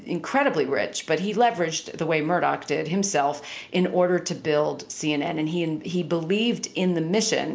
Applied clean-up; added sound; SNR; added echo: none; none; none; none.